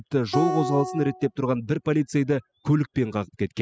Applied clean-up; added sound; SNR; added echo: classical method spectral subtraction.